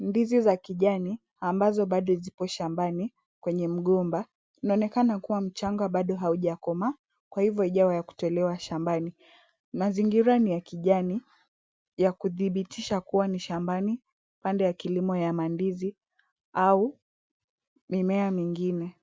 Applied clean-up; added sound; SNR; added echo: none; none; none; none.